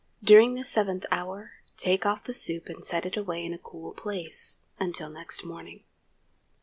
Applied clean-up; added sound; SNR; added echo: none; none; none; none.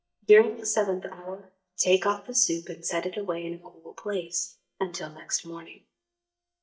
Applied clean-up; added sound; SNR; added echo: neural mask model DeepFilterNet 3.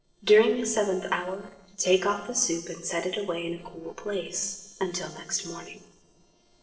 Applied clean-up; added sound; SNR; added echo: neural separator model SepFormer DNS4.